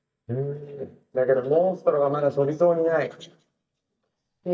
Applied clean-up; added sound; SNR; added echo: neural mask model DeepFilterNet 3.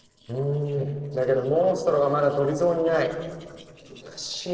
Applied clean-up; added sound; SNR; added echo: neural separator model SepFormer DNS4.